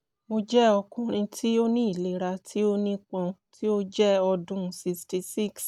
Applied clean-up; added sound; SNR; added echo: none; none; none; none.